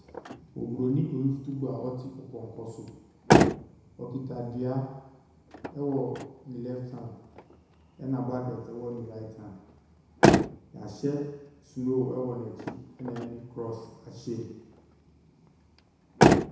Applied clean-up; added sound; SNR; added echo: none; Motor vehicle (road); -4 dB; reverberation time 1.0 s.